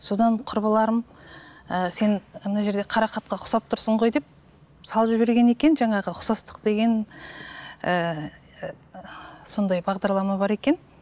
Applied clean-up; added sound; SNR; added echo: none; none; none; none.